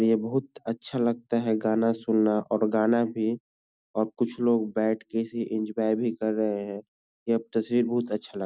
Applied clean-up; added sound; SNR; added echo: none; none; none; none.